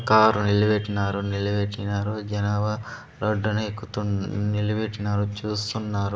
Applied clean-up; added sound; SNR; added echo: none; none; none; none.